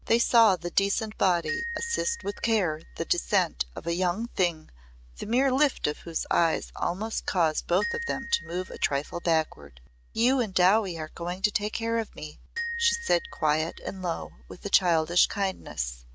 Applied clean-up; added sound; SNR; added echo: none; Glockenspiel; 13 dB; none.